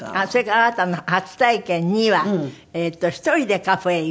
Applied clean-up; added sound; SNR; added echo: none; none; none; none.